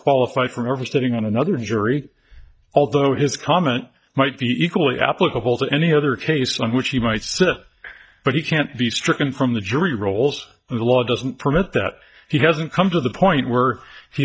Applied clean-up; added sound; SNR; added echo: neural mask model DeepFilterNet 3.